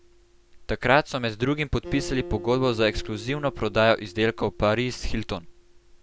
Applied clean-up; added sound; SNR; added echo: none; Acoustic guitar; 17 dB; none.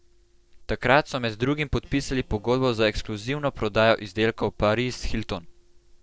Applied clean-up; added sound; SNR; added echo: neural separator model SepFormer DNS4.